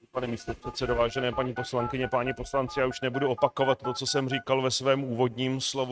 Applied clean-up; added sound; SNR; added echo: neural mask model RNNoise.